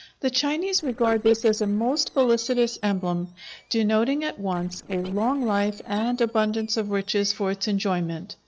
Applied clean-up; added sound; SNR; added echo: neural separator model SepFormer DNS4.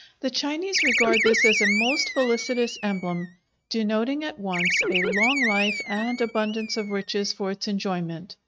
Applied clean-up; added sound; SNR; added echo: neural mask model RNNoise.